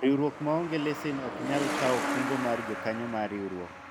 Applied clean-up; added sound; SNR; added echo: none; Truck; 4 dB; none.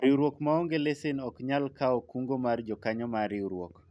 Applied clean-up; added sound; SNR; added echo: none; none; none; none.